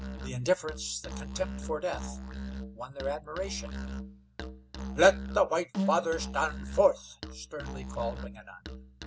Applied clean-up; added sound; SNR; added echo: none; Musical instrument; 7 dB; none.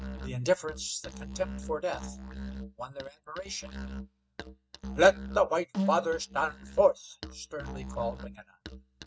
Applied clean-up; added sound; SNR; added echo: neural mask model RNNoise.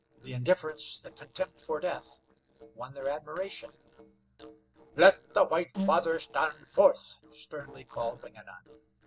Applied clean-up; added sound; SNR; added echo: neural separator model SepFormer DNS4.